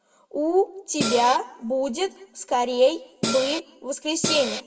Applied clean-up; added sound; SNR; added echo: none; Cymbal; 2 dB; reverberation time 1.1 s.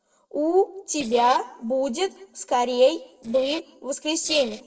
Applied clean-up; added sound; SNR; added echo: neural separator model SepFormer DNS4.